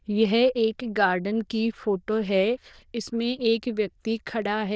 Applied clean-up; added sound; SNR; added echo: neural diffusion model UNIVERSE++.